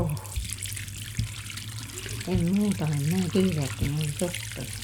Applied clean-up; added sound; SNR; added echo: none; Water tap, faucet; 11 dB; none.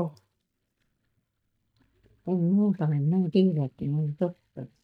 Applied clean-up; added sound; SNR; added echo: neural mask model DeepFilterNet 3.